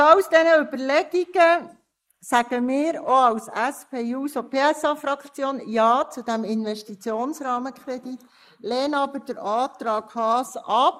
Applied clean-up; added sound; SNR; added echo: neural mask model Resemble Enhance denoiser.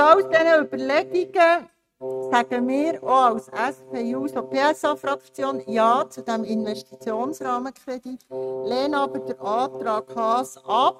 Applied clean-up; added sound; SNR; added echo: neural mask model RNNoise.